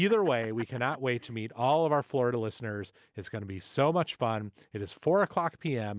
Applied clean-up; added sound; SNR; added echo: none; none; none; none.